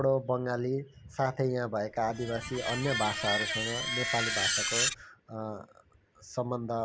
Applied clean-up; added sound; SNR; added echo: none; Screech; 1 dB; none.